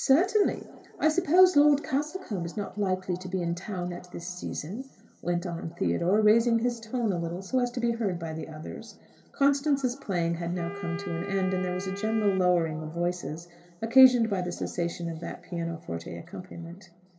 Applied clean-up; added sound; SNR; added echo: none; Wind instrument, woodwind instrument; 12 dB; reverberation time 2.3 s.